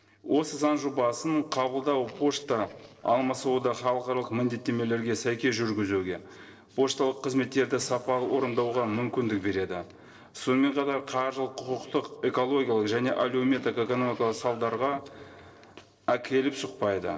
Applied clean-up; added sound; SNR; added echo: neural separator model SepFormer DNS4.